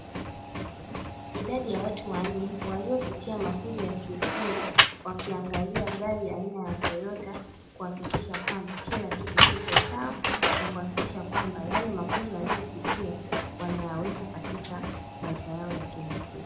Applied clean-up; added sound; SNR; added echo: none; Printer; -4 dB; reverberation time 0.8 s.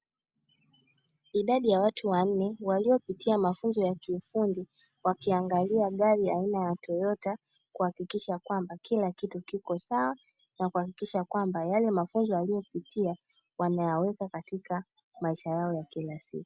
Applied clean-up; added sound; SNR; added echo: none; none; none; none.